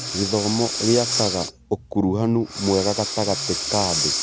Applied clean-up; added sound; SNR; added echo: none; Breathing; 4 dB; none.